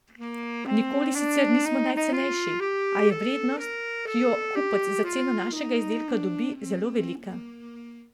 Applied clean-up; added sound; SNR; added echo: none; Wind instrument, woodwind instrument; 1 dB; none.